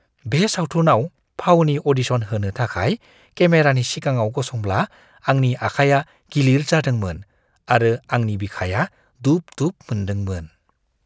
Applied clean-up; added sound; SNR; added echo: none; none; none; none.